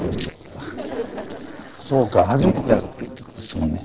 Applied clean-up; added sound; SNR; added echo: neural separator model SepFormer DNS4.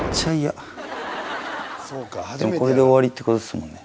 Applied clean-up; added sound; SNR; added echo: none; Fireworks; 14 dB; none.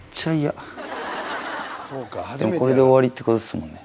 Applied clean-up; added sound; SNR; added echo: none; none; none; none.